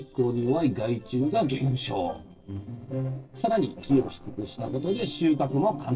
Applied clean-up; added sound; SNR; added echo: neural separator model SepFormer DNS4.